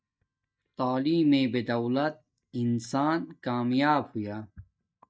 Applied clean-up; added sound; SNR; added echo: neural mask model DeepFilterNet 3.